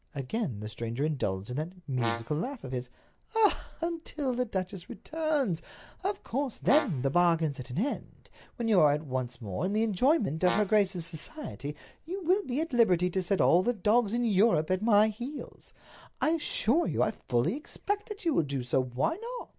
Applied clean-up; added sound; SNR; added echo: none; Brass instrument; 10 dB; none.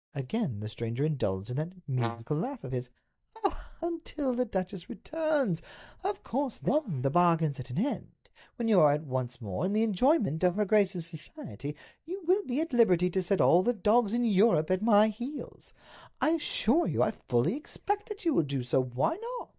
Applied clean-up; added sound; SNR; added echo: neural mask model DeepFilterNet 3.